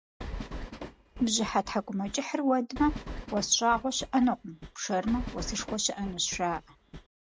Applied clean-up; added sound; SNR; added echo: none; Train; 11 dB; none.